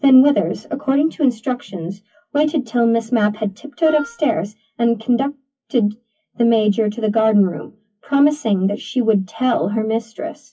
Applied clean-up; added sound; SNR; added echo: classical method WPE with log-MMSE.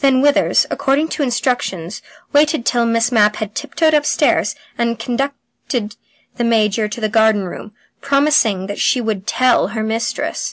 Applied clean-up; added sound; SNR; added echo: none; none; none; none.